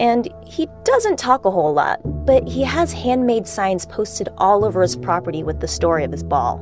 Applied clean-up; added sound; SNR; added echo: none; none; none; none.